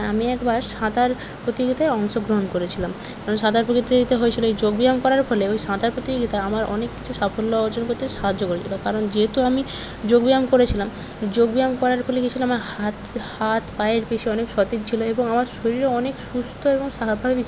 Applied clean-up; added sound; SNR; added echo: none; Engine; 19 dB; none.